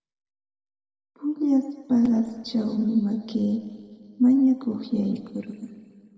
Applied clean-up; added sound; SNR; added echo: none; none; none; reverberation time 1.9 s.